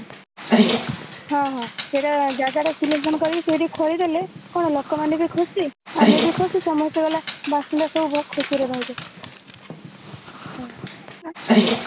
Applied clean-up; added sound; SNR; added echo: none; Dog; 2 dB; none.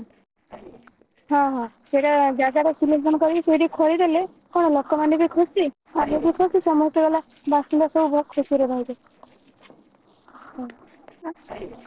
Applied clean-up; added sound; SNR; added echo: neural separator model SepFormer DNS4.